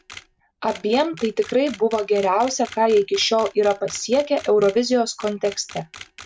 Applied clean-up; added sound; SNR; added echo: none; Camera; 20 dB; none.